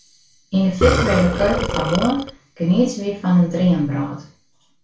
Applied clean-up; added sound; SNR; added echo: none; Burping, eructation; 2 dB; reverberation time 0.3 s.